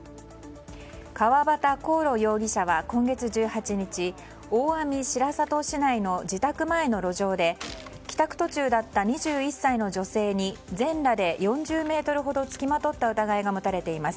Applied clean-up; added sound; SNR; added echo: none; Gunshot, gunfire; 18 dB; none.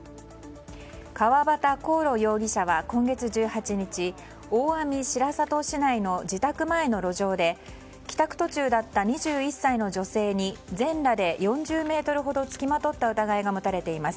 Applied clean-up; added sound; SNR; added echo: none; none; none; none.